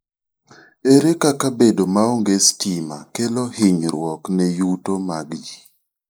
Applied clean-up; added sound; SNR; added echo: neural mask model Resemble Enhance denoiser.